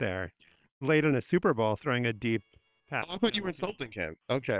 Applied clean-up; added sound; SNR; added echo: neural separator model SepFormer WHAM!.